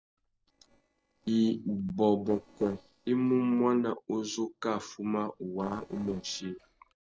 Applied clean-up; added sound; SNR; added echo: neural separator model SepFormer DNS4.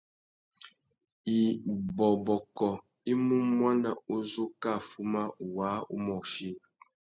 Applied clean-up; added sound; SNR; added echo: none; none; none; none.